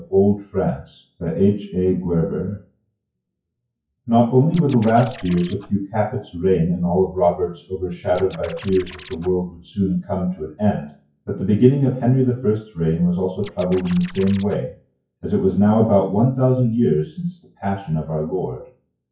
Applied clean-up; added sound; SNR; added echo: classical method WPE with log-MMSE.